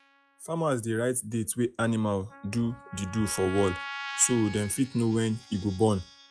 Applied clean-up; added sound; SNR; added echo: classical method log-MMSE.